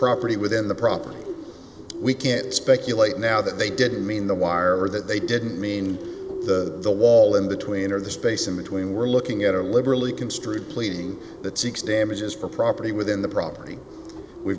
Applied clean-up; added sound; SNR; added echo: none; Bird; 13 dB; none.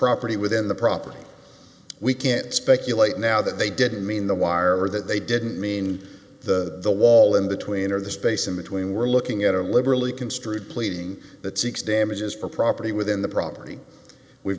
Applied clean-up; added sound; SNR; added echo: none; none; none; none.